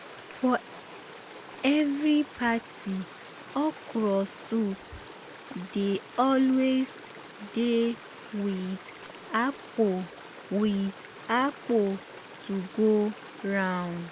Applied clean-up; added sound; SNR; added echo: none; Stream; 16 dB; none.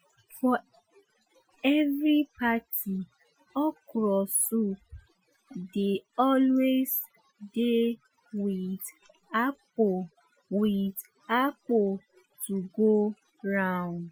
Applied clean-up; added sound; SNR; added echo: classical method Wiener filter.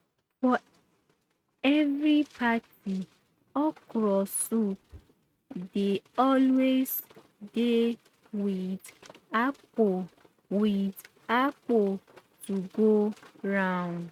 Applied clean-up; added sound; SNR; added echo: neural mask model RNNoise.